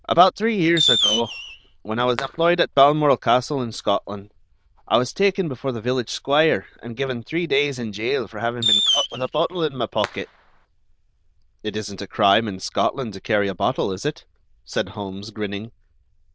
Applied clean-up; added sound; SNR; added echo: neural diffusion model UNIVERSE++.